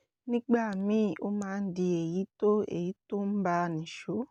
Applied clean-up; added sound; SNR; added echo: none; none; none; none.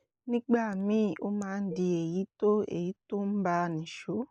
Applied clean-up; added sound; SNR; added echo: neural mask model Resemble Enhance denoiser.